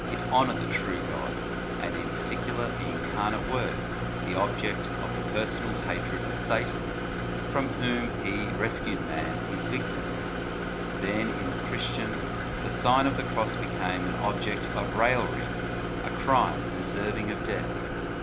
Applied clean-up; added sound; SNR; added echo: none; Idling; -1 dB; reverberation time 0.4 s.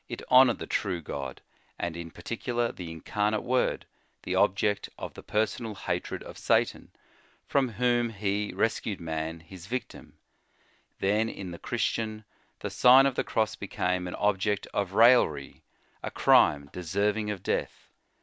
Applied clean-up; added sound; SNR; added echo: none; none; none; none.